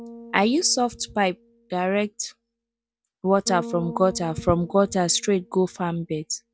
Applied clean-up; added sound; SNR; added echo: none; Bass guitar; 17 dB; none.